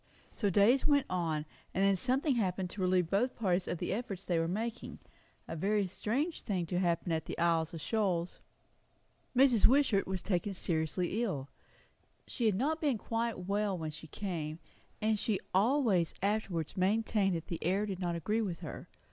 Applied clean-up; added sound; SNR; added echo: none; none; none; none.